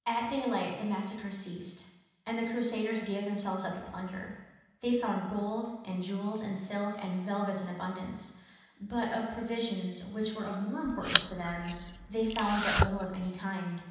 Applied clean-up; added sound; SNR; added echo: none; Domestic sounds, home sounds; -2 dB; reverberation time 1.1 s.